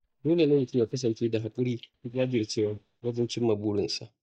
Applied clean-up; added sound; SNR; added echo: neural mask model DeepFilterNet 3.